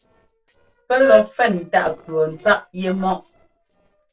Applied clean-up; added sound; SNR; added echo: neural separator model SepFormer DNS4.